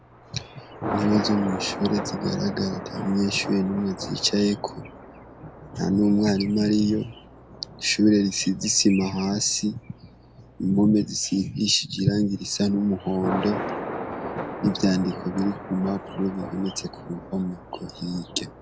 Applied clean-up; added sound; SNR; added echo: none; Thunder; 11 dB; none.